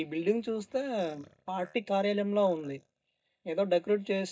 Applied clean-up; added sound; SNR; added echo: neural mask model DeepFilterNet 3.